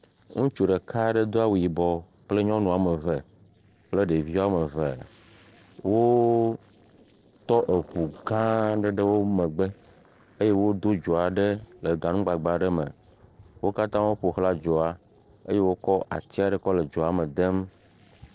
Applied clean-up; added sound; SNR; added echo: neural separator model SepFormer DNS4.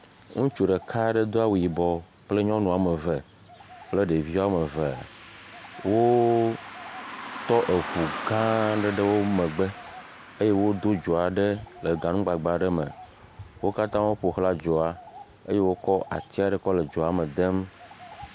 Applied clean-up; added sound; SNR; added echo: none; Car passing by; 17 dB; none.